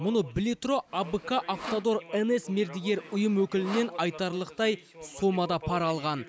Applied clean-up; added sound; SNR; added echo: none; Sawing; 15 dB; none.